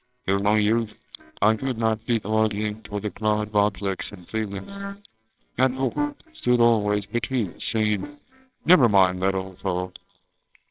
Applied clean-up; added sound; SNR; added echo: neural separator model SepFormer WHAMR!.